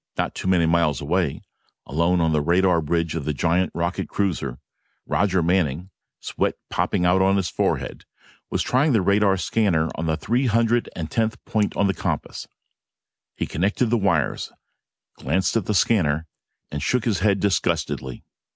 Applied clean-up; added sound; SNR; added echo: none; none; none; none.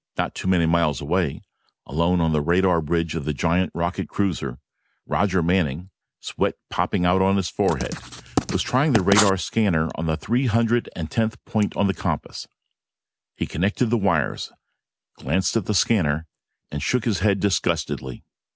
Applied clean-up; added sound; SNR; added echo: none; Writing; 4 dB; none.